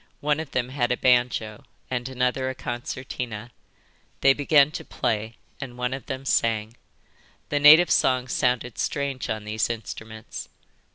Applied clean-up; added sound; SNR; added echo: none; none; none; none.